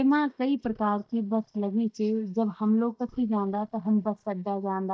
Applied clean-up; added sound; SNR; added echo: neural mask model DeepFilterNet 3.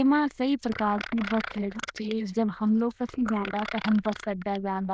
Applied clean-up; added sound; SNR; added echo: neural diffusion model UNIVERSE++.